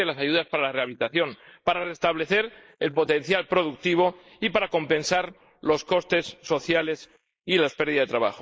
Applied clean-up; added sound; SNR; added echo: neural mask model Resemble Enhance denoiser.